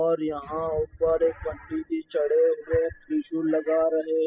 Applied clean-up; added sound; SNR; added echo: classical method spectral subtraction.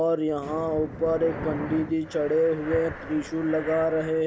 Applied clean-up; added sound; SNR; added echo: none; Breathing; 11 dB; none.